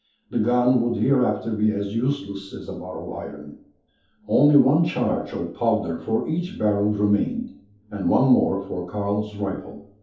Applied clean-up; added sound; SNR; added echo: none; none; none; reverberation time 0.5 s.